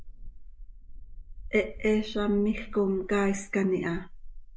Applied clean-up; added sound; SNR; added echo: neural mask model Resemble Enhance denoiser.